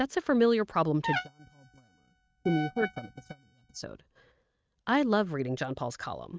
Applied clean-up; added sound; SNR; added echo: neural mask model RNNoise.